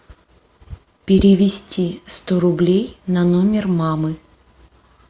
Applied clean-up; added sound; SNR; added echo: none; none; none; none.